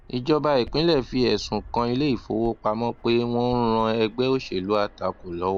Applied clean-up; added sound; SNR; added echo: none; Run + Fixed-wing aircraft, airplane; 20 dB; none.